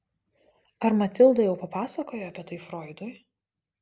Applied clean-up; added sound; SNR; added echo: none; none; none; none.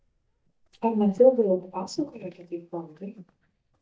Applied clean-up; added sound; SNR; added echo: neural mask model DeepFilterNet 3.